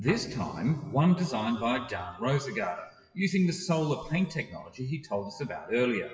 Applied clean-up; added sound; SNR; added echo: classical method WPE with log-MMSE.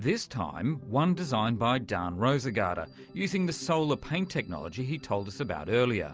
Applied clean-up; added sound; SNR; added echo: none; none; none; none.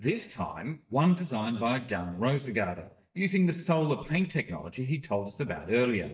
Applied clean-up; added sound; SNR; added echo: neural mask model DeepFilterNet 3.